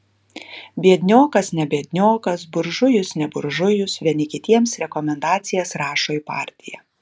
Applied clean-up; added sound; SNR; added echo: none; none; none; none.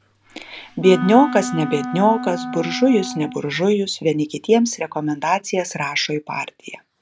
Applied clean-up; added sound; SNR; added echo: none; Wind instrument, woodwind instrument; 9 dB; none.